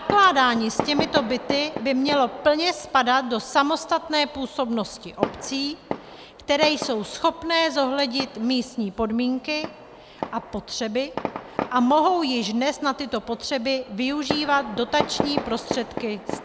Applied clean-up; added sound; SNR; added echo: none; Fireworks; 10 dB; none.